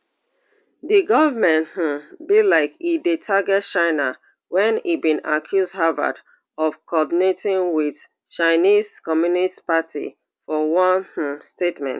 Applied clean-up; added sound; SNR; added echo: none; none; none; none.